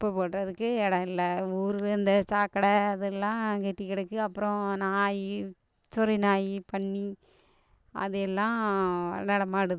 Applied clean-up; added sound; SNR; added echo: none; none; none; none.